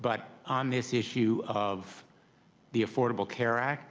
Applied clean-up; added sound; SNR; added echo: none; none; none; none.